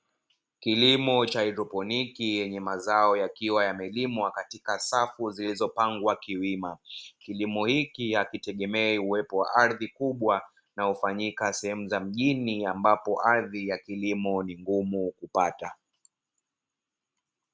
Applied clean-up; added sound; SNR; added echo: none; none; none; none.